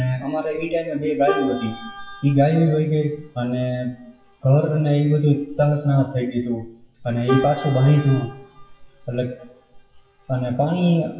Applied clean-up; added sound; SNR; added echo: classical method WPE with log-MMSE.